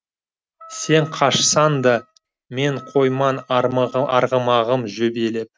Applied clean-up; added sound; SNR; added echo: neural mask model RNNoise.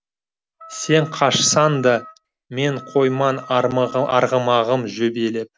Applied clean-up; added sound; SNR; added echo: none; Wind instrument, woodwind instrument; 19 dB; none.